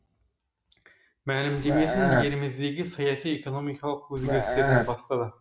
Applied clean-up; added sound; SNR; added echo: none; Burping, eructation; -4 dB; none.